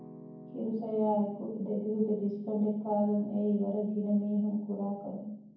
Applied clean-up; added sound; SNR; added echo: none; Piano; 20 dB; reverberation time 1.2 s.